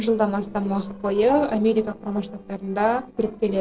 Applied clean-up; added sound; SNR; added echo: neural separator model SepFormer DNS4.